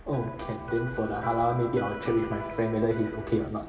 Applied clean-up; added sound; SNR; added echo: none; Electric guitar; 10 dB; reverberation time 1.6 s.